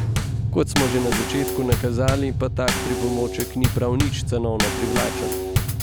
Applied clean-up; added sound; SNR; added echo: none; Bass drum / Snare drum / Drum kit; -2 dB; none.